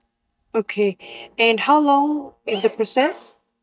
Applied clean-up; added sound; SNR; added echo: neural mask model DeepFilterNet 3.